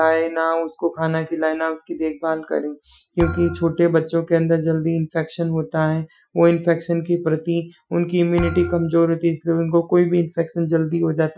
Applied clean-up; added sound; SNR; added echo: classical method Wiener filter.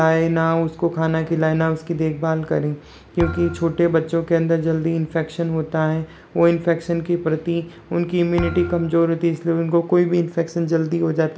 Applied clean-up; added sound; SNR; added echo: none; Thump, thud; 14 dB; none.